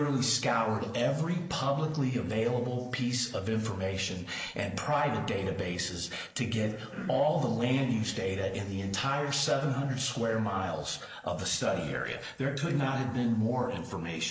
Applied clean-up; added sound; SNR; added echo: neural mask model Resemble Enhance denoiser.